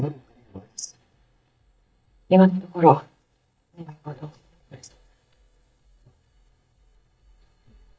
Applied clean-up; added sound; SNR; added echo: neural mask model DeepFilterNet 3.